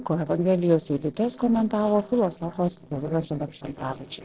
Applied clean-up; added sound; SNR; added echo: neural separator model SepFormer DNS4.